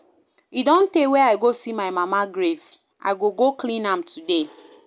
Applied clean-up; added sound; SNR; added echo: none; none; none; none.